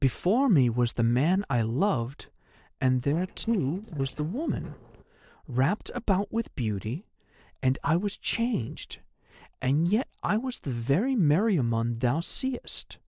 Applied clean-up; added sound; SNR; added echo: neural separator model SepFormer DNS4.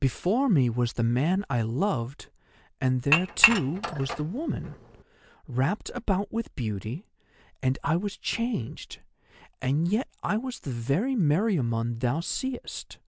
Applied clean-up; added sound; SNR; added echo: none; Dishes, pots, and pans / Chink, clink; 1 dB; none.